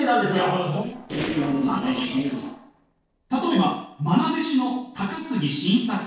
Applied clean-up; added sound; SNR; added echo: neural separator model SepFormer DNS4.